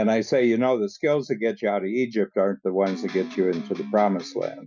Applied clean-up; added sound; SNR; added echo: classical method Wiener filter.